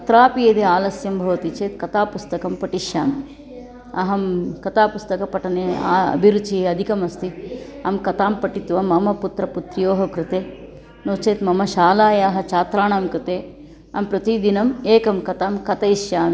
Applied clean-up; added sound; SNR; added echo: none; none; none; none.